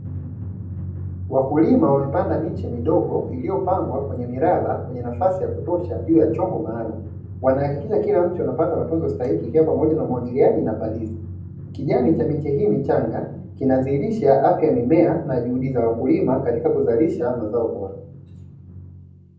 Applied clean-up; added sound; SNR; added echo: none; Drum; 12 dB; reverberation time 0.6 s.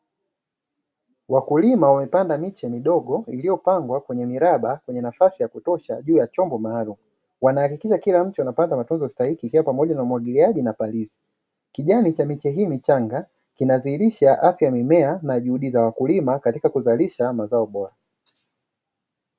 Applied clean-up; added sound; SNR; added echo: none; none; none; none.